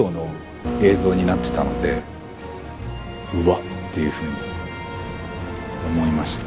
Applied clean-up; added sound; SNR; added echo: none; Printer; 1 dB; none.